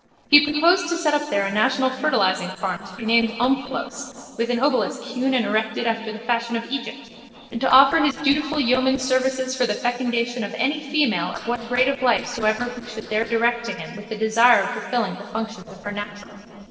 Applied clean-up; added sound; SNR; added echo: neural separator model SepFormer DNS4.